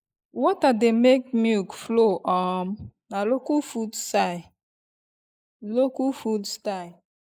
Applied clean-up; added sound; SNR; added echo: neural mask model Resemble Enhance denoiser.